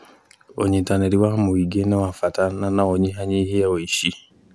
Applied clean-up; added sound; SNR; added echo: none; none; none; none.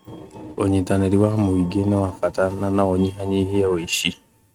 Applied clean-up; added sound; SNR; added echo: neural mask model RNNoise.